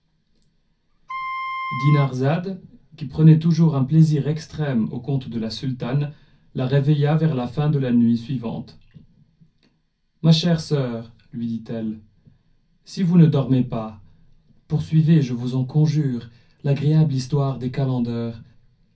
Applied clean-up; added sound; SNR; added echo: none; Wind instrument, woodwind instrument; 8 dB; reverberation time 0.3 s.